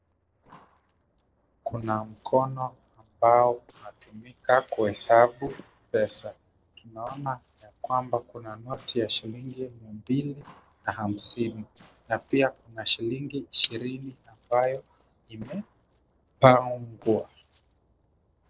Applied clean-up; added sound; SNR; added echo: neural separator model SepFormer DNS4.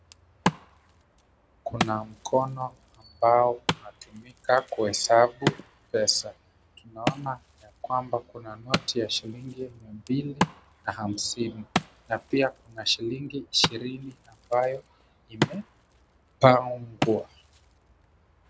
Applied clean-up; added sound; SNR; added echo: none; Wood; 7 dB; none.